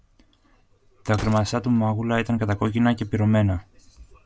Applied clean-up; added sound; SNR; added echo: none; Gunshot, gunfire; 19 dB; none.